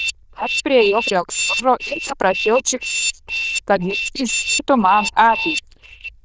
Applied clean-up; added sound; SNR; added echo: neural diffusion model UNIVERSE++.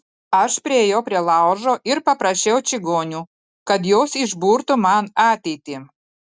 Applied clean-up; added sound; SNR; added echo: none; none; none; none.